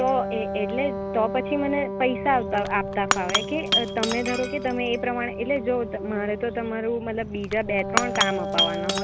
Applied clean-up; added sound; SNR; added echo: none; Wind instrument, woodwind instrument + Shatter / Crushing; 2 dB; none.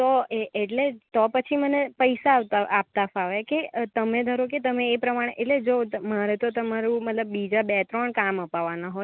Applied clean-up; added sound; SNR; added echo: none; none; none; none.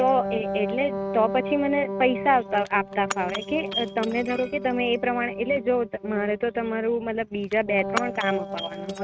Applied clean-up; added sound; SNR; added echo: neural mask model RNNoise.